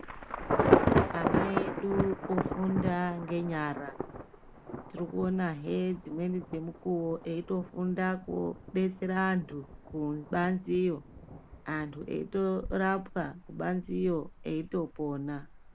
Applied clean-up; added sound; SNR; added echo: none; Thunder / Traffic noise, roadway noise / Rain / Insect; 2 dB; none.